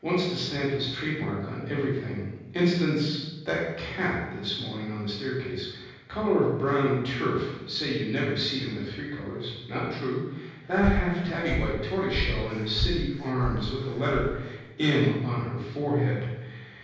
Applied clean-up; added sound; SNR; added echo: none; Breathing; 4 dB; reverberation time 1.3 s.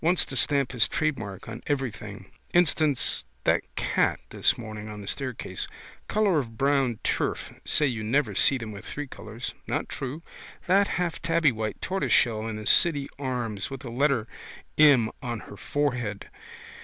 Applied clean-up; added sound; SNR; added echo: none; none; none; none.